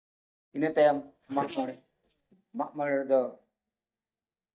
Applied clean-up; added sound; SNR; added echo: neural mask model DeepFilterNet 3.